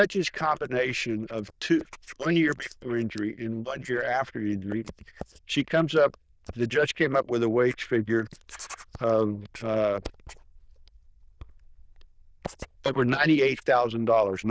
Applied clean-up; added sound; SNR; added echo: neural diffusion model UNIVERSE++.